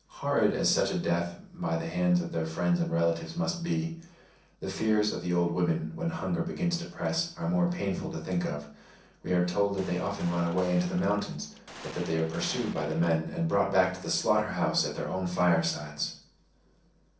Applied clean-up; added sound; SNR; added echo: neural separator model SepFormer DNS4.